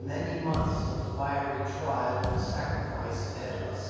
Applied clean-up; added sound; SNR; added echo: none; Thump, thud; 5 dB; reverberation time 2.2 s.